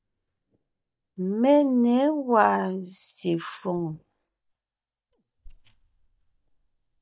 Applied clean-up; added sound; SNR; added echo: neural mask model DeepFilterNet 3.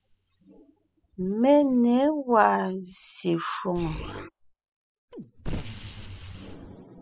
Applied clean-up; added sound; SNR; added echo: classical method spectral subtraction.